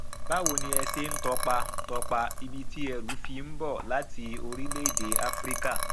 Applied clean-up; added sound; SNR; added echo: none; Liquid; -5 dB; none.